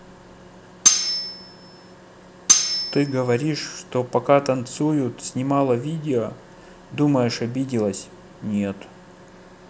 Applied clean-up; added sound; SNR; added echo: none; Cutlery, silverware; -3 dB; none.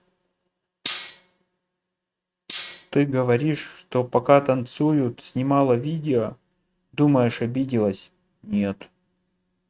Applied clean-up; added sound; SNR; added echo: neural mask model RNNoise.